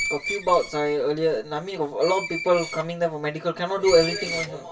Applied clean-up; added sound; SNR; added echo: none; Screech; 10 dB; reverberation time 0.1 s.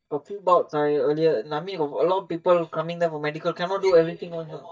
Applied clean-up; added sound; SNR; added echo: neural mask model DeepFilterNet 3.